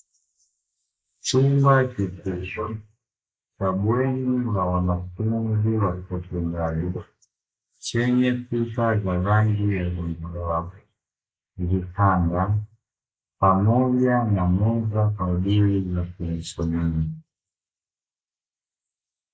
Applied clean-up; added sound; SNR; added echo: neural mask model Resemble Enhance denoiser.